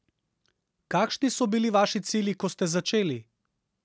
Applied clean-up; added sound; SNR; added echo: none; none; none; none.